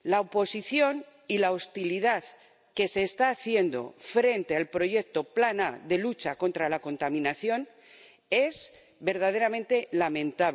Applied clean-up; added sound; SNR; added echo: none; none; none; none.